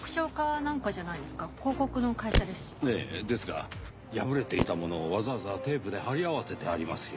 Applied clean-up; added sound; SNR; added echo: none; Fireworks; 5 dB; none.